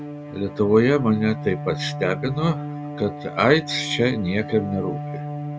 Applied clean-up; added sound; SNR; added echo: none; Bowed string instrument; 9 dB; none.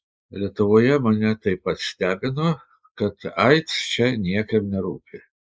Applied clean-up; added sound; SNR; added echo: neural mask model Resemble Enhance denoiser.